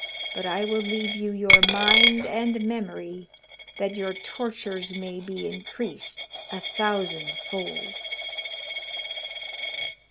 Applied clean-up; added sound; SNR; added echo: none; Coin (dropping); -3 dB; none.